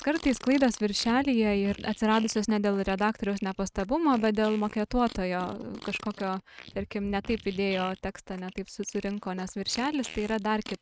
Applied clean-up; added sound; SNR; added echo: neural mask model RNNoise.